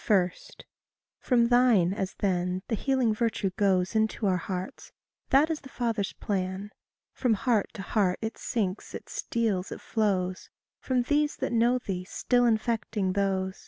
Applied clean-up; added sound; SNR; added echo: none; none; none; none.